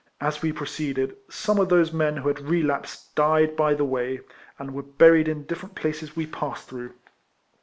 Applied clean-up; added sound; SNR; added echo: none; none; none; none.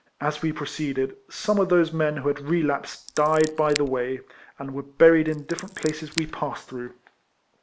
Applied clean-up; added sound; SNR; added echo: none; Scissors; 14 dB; none.